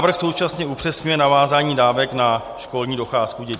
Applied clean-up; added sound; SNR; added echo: none; none; none; none.